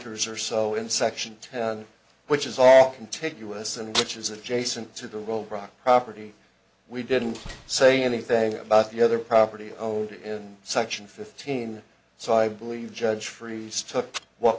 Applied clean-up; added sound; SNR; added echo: none; Slam; 19 dB; none.